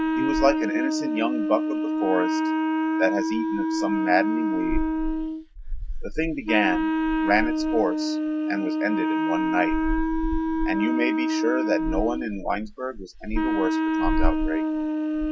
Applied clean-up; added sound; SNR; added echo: none; Wind instrument, woodwind instrument; -2 dB; none.